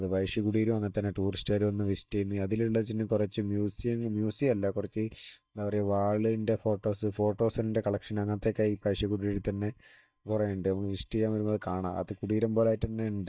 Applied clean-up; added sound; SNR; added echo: neural mask model DeepFilterNet 3.